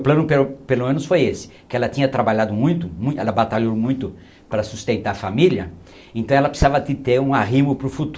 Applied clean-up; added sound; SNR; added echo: none; none; none; none.